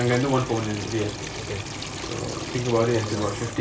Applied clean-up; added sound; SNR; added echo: none; Trickle, dribble / Sink (filling or washing) / Water tap, faucet; 9 dB; none.